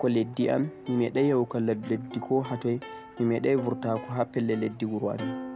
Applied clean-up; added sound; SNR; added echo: none; Plucked string instrument; 14 dB; none.